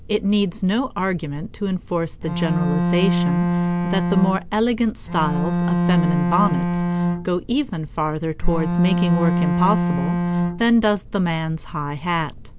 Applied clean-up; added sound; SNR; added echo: none; Bowed string instrument; -2 dB; none.